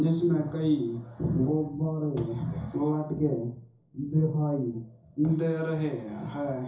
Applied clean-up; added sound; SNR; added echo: none; none; none; reverberation time 0.6 s.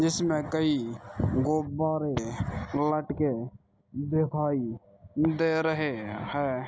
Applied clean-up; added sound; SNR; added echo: none; none; none; none.